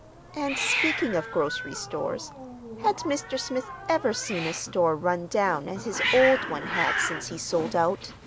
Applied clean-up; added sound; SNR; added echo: none; Hiss; 5 dB; none.